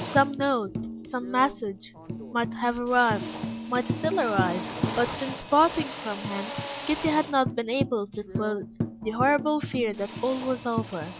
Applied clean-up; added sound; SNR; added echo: none; Drill + Tambourine; 7 dB; none.